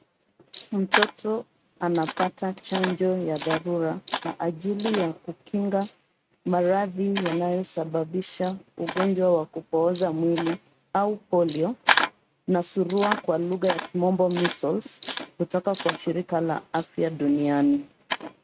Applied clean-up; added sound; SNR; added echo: neural mask model RNNoise.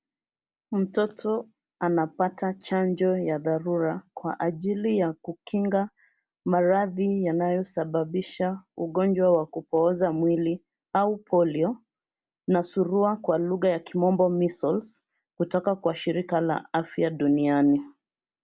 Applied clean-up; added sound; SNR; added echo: none; none; none; none.